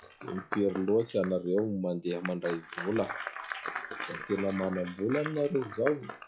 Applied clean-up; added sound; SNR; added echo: classical method log-MMSE.